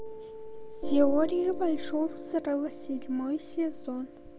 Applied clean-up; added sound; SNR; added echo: none; Piano; 5 dB; none.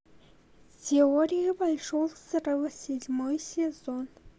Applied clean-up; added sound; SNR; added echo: none; none; none; none.